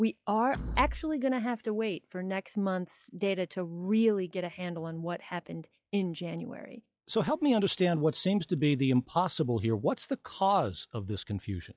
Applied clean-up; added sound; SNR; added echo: classical method log-MMSE.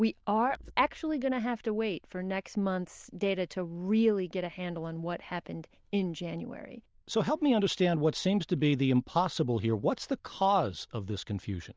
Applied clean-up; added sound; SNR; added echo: neural diffusion model UNIVERSE++.